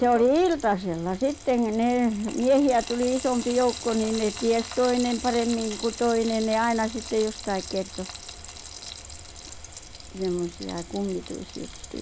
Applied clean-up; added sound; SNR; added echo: none; Frying (food); 13 dB; none.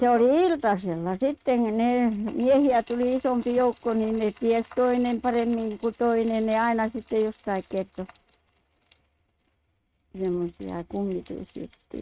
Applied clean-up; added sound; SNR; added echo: neural mask model RNNoise.